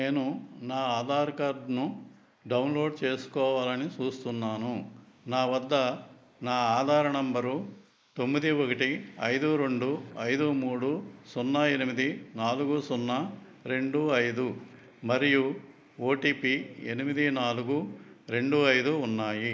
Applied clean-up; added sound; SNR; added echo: neural mask model Resemble Enhance denoiser.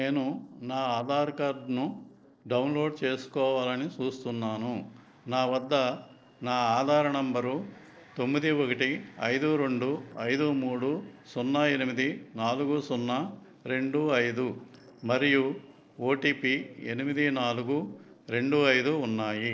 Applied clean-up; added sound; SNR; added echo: neural separator model SepFormer DNS4.